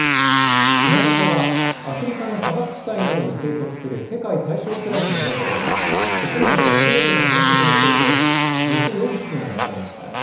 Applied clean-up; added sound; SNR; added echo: none; Motorcycle; -5 dB; reverberation time 1.0 s.